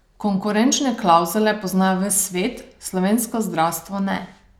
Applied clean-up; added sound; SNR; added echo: none; none; none; none.